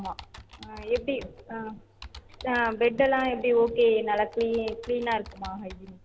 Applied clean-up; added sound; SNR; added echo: none; Computer keyboard; 19 dB; none.